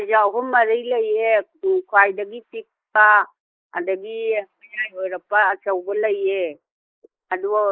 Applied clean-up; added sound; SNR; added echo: neural mask model Resemble Enhance denoiser.